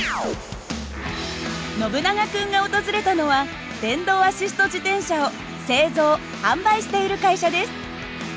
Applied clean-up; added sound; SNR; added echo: none; none; none; none.